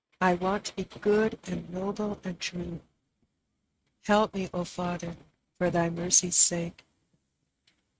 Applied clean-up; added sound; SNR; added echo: neural mask model RNNoise.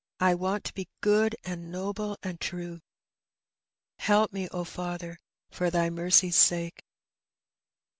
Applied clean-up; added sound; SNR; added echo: none; none; none; none.